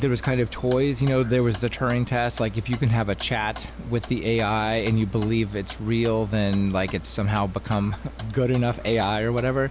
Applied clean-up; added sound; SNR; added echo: none; Clock; 15 dB; none.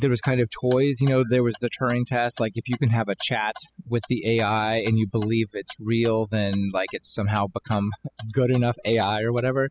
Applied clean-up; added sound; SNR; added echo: classical method spectral subtraction.